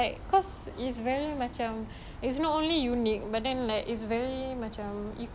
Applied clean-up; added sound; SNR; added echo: none; none; none; none.